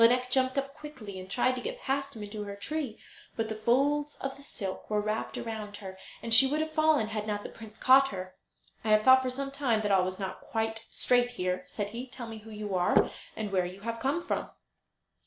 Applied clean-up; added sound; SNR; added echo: none; none; none; none.